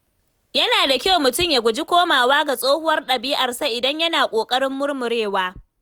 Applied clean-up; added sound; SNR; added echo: none; none; none; none.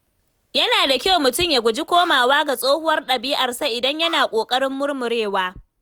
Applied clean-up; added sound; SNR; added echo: none; Alarm; 20 dB; none.